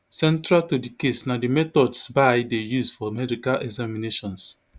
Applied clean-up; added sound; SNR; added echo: none; none; none; none.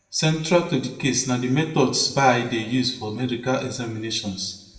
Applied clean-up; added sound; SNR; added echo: none; none; none; reverberation time 0.8 s.